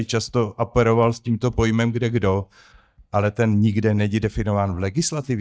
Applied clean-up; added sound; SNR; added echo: neural mask model DeepFilterNet 3.